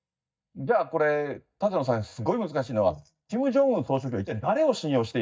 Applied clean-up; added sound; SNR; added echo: neural mask model DeepFilterNet 3.